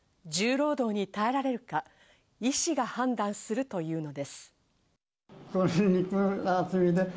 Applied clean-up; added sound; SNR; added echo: none; none; none; none.